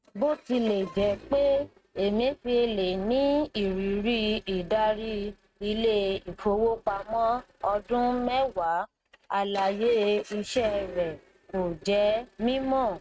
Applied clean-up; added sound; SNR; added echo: neural mask model RNNoise.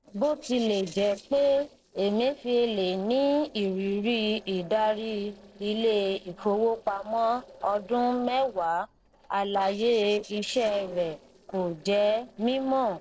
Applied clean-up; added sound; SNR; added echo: neural separator model SepFormer DNS4.